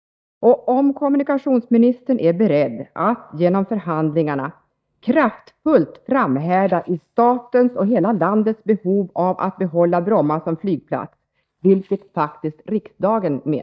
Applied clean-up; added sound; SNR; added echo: neural mask model DeepFilterNet 3.